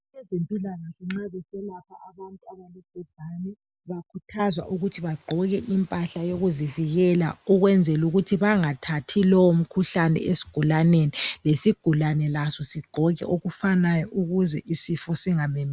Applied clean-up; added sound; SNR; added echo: none; none; none; none.